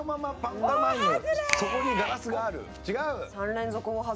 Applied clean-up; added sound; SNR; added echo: none; Finger snapping; 11 dB; none.